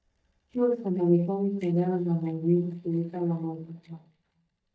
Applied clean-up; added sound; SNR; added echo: neural mask model DeepFilterNet 3.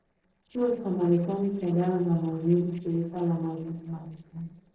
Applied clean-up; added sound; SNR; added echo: neural separator model SepFormer DNS4.